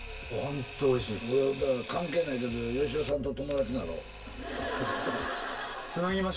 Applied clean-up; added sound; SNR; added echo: none; Camera; 13 dB; reverberation time 0.1 s.